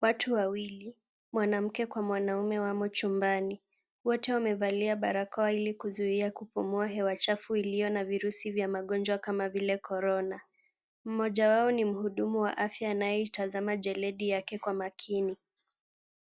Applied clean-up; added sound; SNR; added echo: none; none; none; none.